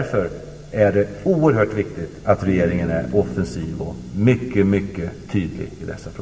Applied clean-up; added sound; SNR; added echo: none; Bass guitar; 13 dB; reverberation time 2.6 s.